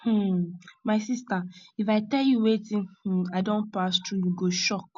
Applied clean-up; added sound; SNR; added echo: none; none; none; none.